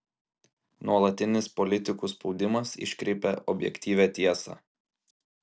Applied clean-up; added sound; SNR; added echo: none; none; none; none.